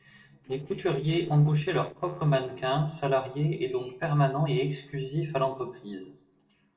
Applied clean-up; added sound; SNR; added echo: neural separator model SepFormer DNS4.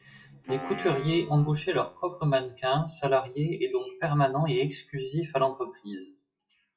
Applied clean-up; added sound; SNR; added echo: classical method WPE with log-MMSE.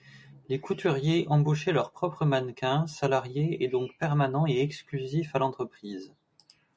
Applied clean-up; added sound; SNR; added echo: none; none; none; none.